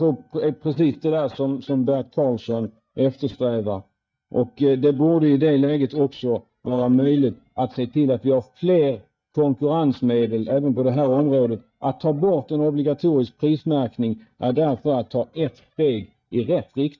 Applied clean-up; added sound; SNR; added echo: neural mask model DeepFilterNet 3.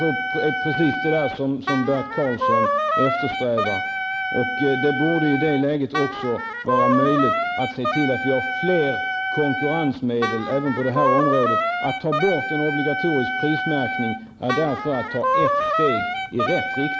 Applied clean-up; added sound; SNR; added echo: none; Wind instrument, woodwind instrument; 1 dB; none.